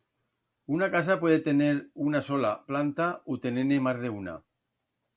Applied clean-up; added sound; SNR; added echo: none; none; none; none.